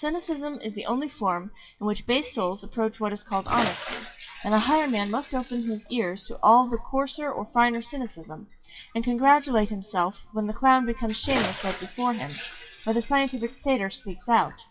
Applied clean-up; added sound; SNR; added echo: classical method WPE with log-MMSE.